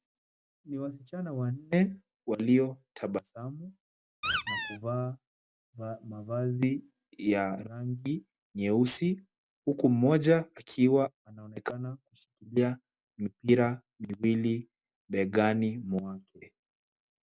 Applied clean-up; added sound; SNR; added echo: none; Squeak; 3 dB; none.